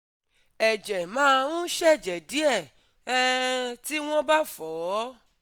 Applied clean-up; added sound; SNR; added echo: none; none; none; none.